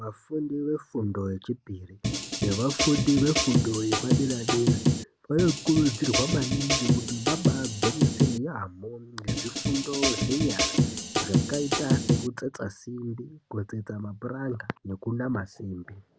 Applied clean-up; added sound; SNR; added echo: none; Drum kit; -3 dB; none.